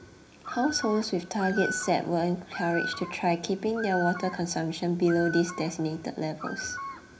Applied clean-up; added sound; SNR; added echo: none; Bird; 10 dB; reverberation time 0.4 s.